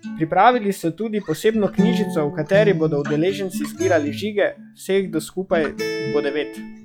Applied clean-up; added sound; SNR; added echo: classical method log-MMSE.